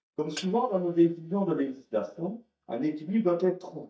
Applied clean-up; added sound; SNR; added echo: neural mask model DeepFilterNet 3.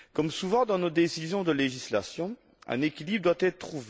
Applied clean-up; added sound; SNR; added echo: none; none; none; none.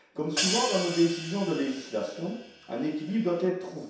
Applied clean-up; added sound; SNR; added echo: none; Hi-hat; 6 dB; reverberation time 0.7 s.